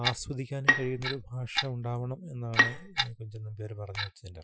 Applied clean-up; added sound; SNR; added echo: classical method Wiener filter.